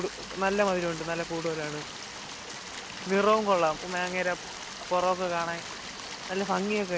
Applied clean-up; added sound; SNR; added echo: none; Stream; 10 dB; none.